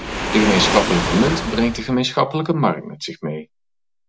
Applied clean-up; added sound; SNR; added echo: none; Waves, surf; 5 dB; none.